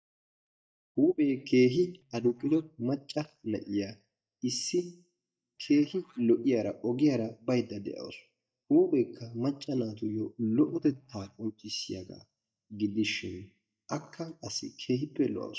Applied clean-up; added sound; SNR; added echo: neural mask model DeepFilterNet 3.